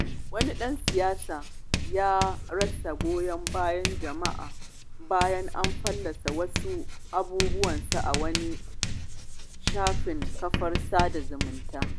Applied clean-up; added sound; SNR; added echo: none; Writing; 0 dB; none.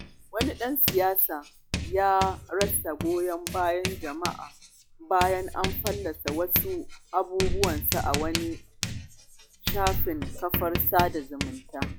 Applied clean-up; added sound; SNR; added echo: classical method log-MMSE.